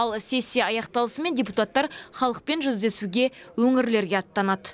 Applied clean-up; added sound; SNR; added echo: none; none; none; none.